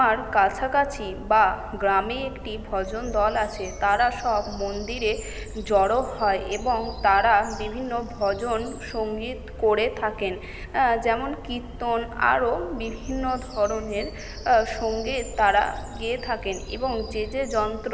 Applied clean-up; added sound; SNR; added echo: none; Bird vocalization, bird call, bird song; 12 dB; none.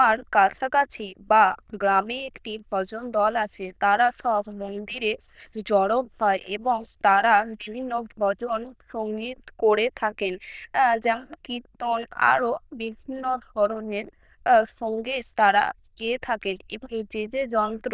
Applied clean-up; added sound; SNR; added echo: neural diffusion model UNIVERSE++.